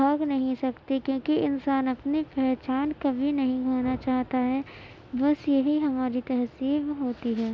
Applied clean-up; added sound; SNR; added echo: none; none; none; none.